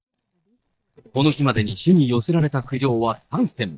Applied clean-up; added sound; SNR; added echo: neural mask model DeepFilterNet 3.